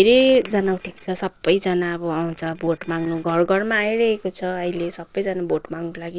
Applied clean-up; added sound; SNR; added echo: neural separator model SepFormer DNS4.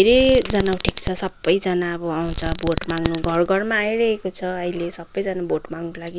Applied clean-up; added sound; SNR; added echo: none; Alarm; 7 dB; none.